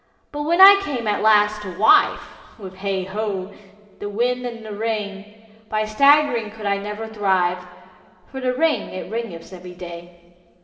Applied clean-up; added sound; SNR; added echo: none; none; none; reverberation time 2.3 s.